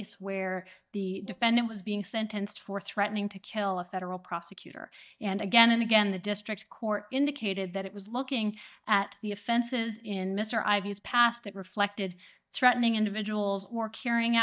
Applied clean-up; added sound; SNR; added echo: neural mask model DeepFilterNet 3.